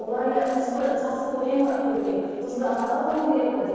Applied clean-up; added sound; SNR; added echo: neural separator model SepFormer DNS4.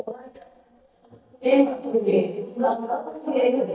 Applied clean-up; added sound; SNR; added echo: neural mask model DeepFilterNet 3.